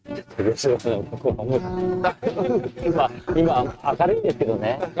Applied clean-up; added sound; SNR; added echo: neural mask model RNNoise.